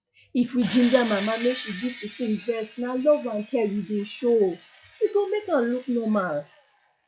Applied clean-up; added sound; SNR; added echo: classical method log-MMSE.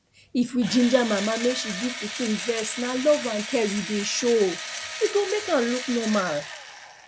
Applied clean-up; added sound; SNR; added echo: none; Engine / Drill; 9 dB; none.